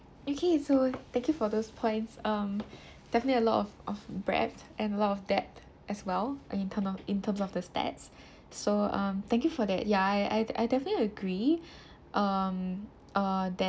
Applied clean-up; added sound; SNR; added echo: none; none; none; none.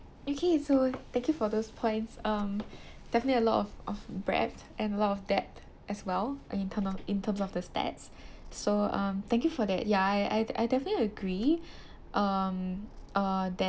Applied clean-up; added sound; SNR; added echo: none; Purr; 18 dB; none.